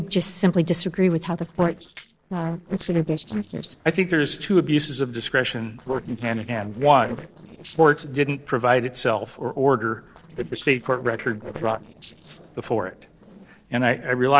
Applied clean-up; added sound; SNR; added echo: neural separator model SepFormer DNS4.